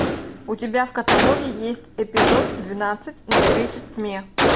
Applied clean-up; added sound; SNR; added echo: none; Gunshot, gunfire; -4 dB; none.